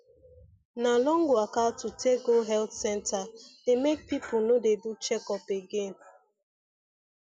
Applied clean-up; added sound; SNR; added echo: none; none; none; none.